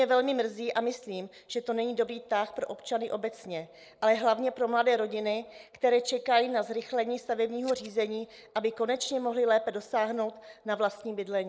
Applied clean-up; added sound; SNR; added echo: neural mask model Resemble Enhance denoiser.